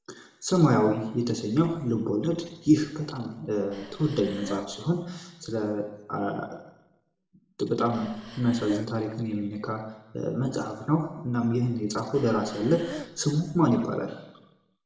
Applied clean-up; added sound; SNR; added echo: none; Breathing; 13 dB; reverberation time 0.8 s.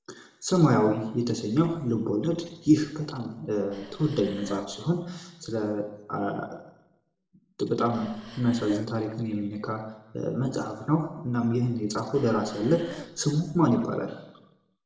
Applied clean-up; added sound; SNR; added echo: neural separator model SepFormer DNS4.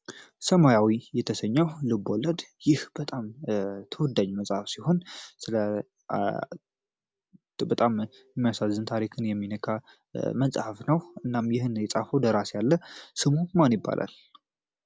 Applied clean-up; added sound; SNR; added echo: none; none; none; none.